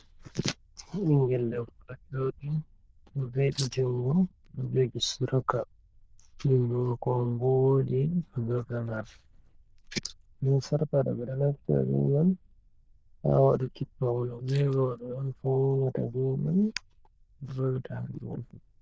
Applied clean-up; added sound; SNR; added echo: neural diffusion model UNIVERSE++.